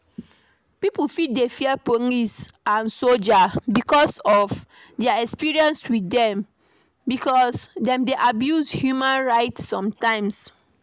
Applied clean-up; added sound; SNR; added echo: none; none; none; none.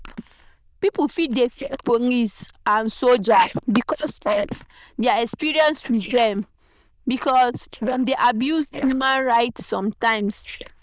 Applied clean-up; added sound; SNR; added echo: neural diffusion model UNIVERSE++.